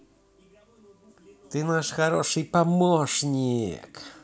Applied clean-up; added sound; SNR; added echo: none; none; none; none.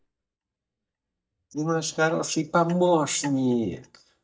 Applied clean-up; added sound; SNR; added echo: neural mask model DeepFilterNet 3.